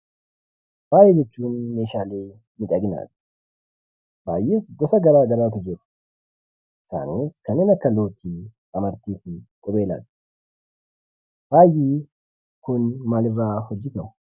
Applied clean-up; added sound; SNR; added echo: none; none; none; none.